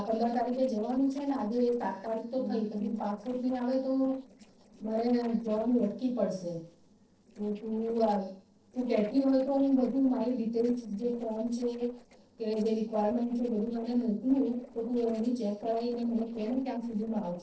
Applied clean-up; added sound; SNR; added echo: neural separator model SepFormer DNS4.